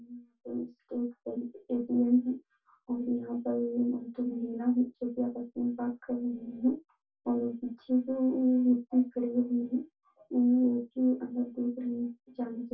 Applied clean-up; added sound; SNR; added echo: none; none; none; reverberation time 0.1 s.